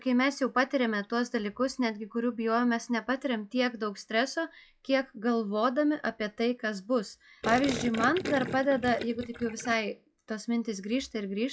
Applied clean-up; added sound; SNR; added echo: classical method log-MMSE.